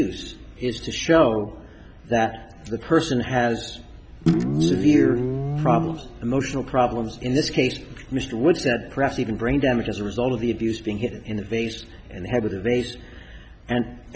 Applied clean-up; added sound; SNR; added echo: none; Guitar; 1 dB; none.